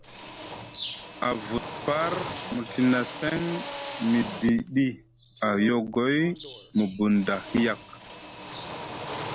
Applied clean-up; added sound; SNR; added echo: none; Drill; 10 dB; none.